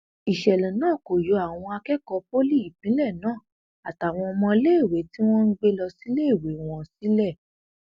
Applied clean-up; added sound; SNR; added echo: none; none; none; none.